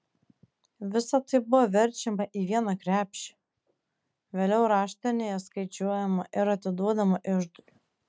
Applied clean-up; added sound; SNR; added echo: none; none; none; none.